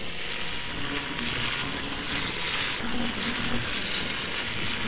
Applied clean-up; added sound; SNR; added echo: neural separator model SepFormer WHAMR!.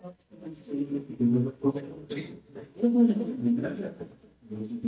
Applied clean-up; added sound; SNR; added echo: neural mask model DeepFilterNet 3.